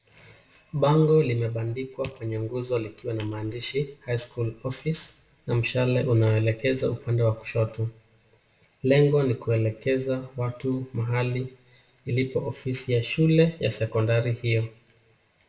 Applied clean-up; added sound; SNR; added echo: none; none; none; reverberation time 0.5 s.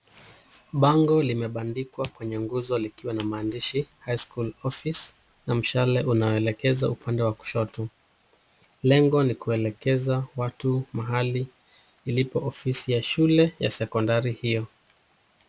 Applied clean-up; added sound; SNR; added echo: none; none; none; none.